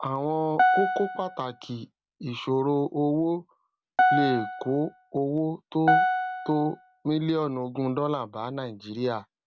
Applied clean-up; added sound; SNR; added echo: none; Piano; -1 dB; none.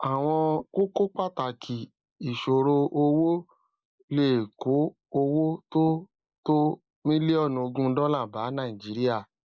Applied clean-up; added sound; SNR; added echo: neural mask model Resemble Enhance denoiser.